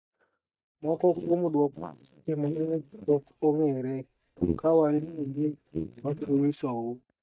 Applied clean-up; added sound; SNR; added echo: neural mask model DeepFilterNet 3.